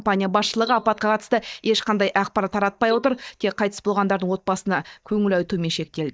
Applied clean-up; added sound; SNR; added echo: neural mask model DeepFilterNet 3.